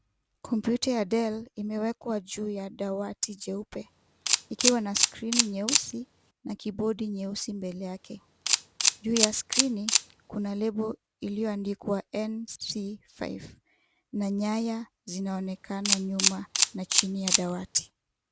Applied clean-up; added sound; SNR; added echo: none; Camera; -3 dB; none.